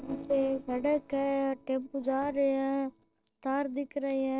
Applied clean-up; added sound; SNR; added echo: neural separator model SepFormer DNS4.